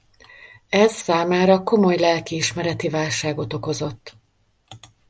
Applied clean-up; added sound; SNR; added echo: none; none; none; none.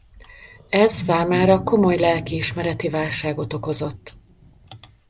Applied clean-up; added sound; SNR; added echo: none; Wild animals; 12 dB; none.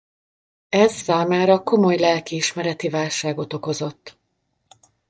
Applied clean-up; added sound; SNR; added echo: neural mask model DeepFilterNet 3.